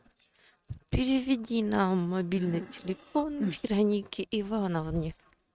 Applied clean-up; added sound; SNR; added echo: neural mask model RNNoise.